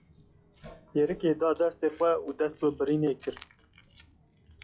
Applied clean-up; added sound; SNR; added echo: classical method log-MMSE.